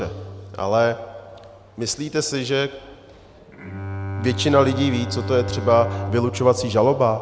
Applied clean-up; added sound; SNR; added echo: none; Bowed string instrument; 9 dB; none.